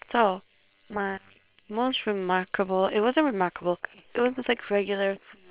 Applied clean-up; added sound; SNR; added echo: neural separator model SepFormer WHAM!.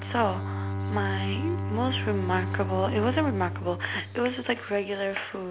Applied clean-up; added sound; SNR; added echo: none; Bowed string instrument; 3 dB; none.